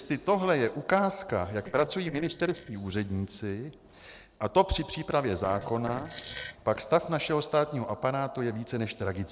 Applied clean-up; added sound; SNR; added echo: neural separator model SepFormer DNS4.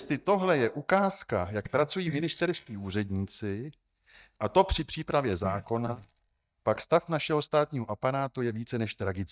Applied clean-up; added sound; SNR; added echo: neural mask model DeepFilterNet 3.